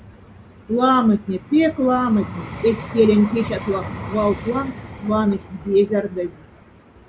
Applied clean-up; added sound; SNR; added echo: none; Vehicle; 14 dB; none.